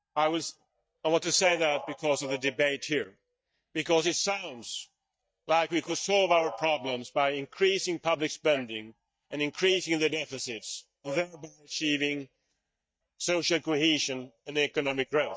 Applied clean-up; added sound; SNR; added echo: neural mask model DeepFilterNet 3.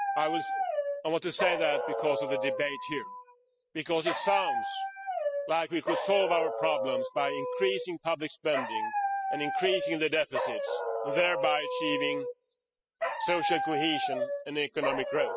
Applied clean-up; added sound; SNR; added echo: classical method spectral subtraction.